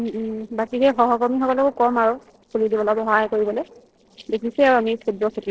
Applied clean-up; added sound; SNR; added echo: neural separator model SepFormer DNS4.